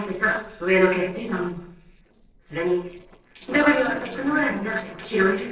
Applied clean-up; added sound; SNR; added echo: neural separator model SepFormer DNS4.